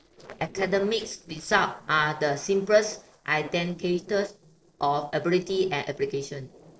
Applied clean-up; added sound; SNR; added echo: neural separator model SepFormer DNS4.